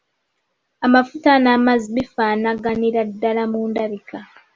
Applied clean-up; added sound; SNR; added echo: none; none; none; none.